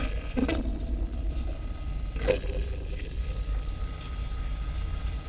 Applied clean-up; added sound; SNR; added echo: neural separator model SepFormer DNS4.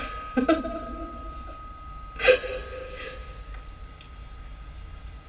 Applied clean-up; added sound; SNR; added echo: none; Wind chime; 15 dB; reverberation time 2.7 s.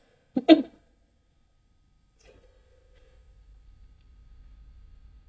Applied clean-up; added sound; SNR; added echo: neural mask model DeepFilterNet 3.